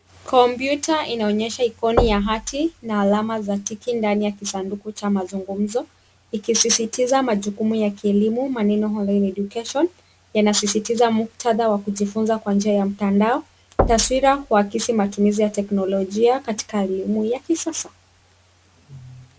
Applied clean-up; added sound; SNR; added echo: none; Knock / Wood / Percussion; 6 dB; none.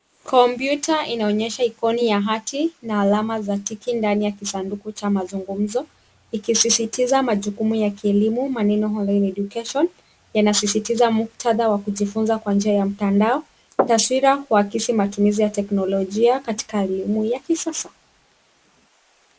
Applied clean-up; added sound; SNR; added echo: neural mask model Resemble Enhance denoiser.